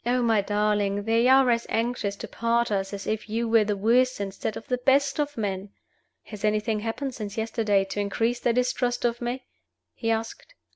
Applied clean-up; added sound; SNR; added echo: none; none; none; none.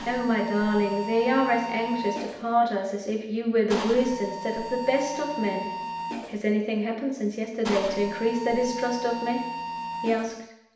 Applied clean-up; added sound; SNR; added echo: none; Mechanisms; 9 dB; reverberation time 0.8 s.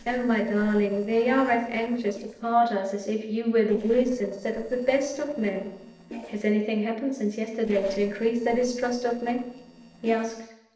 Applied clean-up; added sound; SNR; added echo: neural separator model SepFormer DNS4.